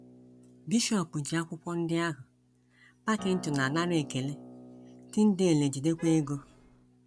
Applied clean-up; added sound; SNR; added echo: none; Traffic noise, roadway noise / Vehicle horn, car horn, honking + Acoustic guitar; 18 dB; none.